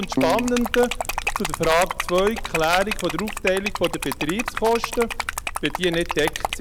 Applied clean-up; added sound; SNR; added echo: none; Keyboard (musical) + Liquid; 4 dB; none.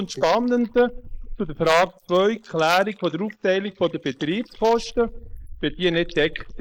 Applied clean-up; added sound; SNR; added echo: neural mask model Resemble Enhance denoiser.